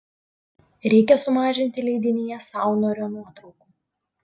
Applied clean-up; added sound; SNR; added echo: none; none; none; none.